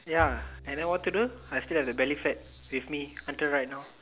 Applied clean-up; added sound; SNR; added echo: none; Bowed string instrument; 14 dB; none.